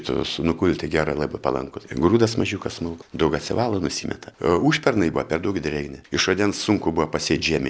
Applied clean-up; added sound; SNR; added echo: none; none; none; none.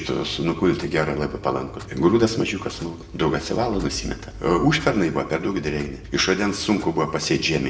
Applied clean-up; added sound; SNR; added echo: none; Clock; 17 dB; reverberation time 0.7 s.